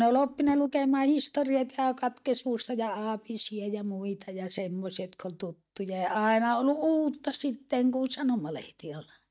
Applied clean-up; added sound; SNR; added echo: neural mask model DeepFilterNet 3.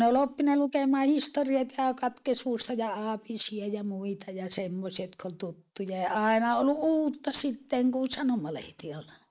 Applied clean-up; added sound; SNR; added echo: neural mask model Resemble Enhance denoiser.